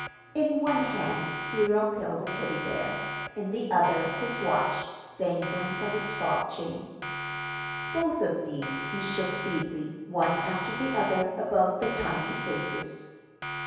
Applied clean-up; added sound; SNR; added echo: none; Siren; 6 dB; reverberation time 1.2 s.